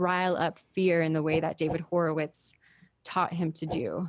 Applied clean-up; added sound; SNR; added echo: none; Whoosh, swoosh, swish; 10 dB; none.